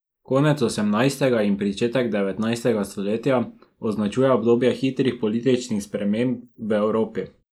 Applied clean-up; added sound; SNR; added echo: neural mask model Resemble Enhance denoiser.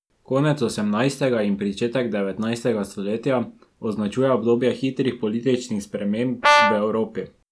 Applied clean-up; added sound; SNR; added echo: none; Brass instrument; -3 dB; none.